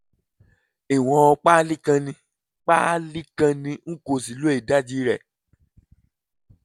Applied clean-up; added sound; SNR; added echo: none; none; none; none.